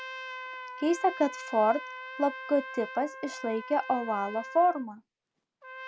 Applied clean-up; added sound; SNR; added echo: none; Trumpet; 12 dB; none.